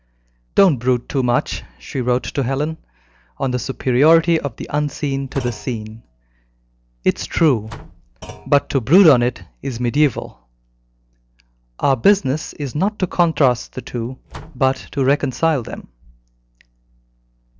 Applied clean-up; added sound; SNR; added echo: neural separator model SepFormer DNS4.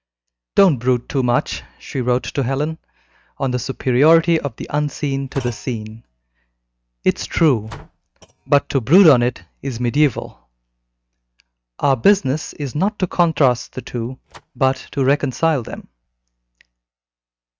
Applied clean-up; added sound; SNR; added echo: neural mask model RNNoise.